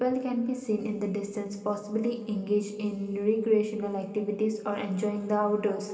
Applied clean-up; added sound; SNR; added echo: none; none; none; reverberation time 2.4 s.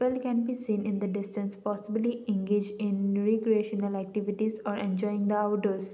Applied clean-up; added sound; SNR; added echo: none; none; none; none.